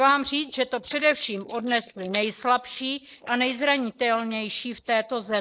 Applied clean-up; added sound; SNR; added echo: neural mask model Resemble Enhance denoiser.